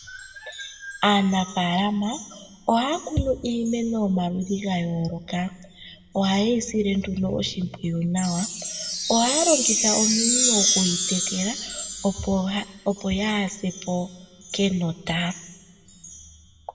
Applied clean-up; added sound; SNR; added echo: none; Chime; 5 dB; reverberation time 1.0 s.